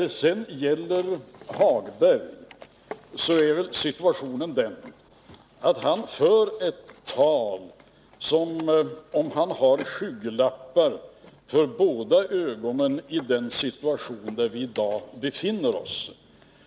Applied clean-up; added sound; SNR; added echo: none; none; none; none.